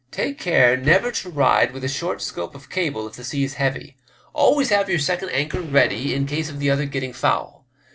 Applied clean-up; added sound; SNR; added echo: neural separator model SepFormer DNS4.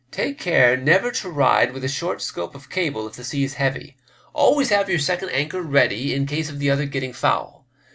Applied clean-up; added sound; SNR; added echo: none; none; none; none.